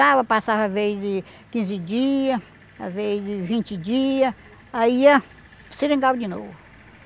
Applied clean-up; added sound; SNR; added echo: none; none; none; none.